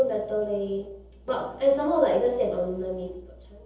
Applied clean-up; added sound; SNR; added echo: none; none; none; reverberation time 0.7 s.